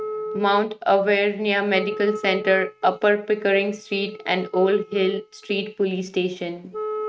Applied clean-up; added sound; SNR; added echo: neural mask model RNNoise.